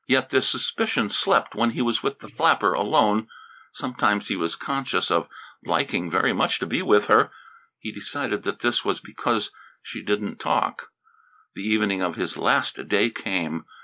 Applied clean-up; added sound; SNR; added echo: neural mask model Resemble Enhance denoiser.